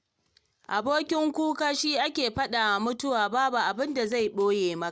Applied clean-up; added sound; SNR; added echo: none; none; none; none.